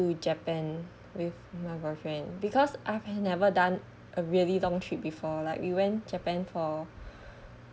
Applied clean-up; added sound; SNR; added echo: none; none; none; none.